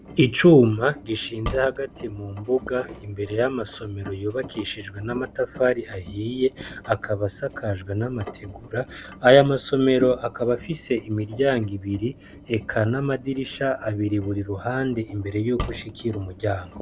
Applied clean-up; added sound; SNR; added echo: none; Engine; 16 dB; none.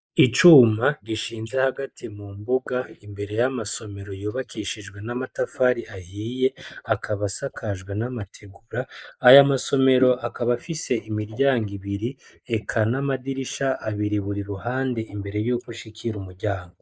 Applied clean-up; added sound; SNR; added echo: neural mask model Resemble Enhance denoiser.